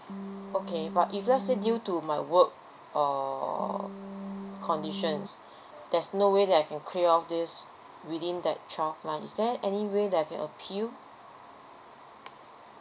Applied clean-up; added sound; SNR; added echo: none; Organ; 9 dB; none.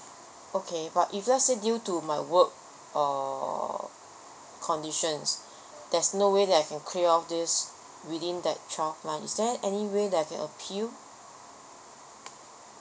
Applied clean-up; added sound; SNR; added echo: none; none; none; none.